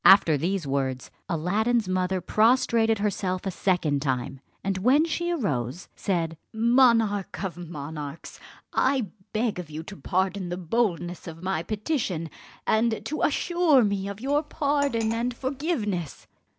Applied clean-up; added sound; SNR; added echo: none; Cutlery, silverware; 18 dB; none.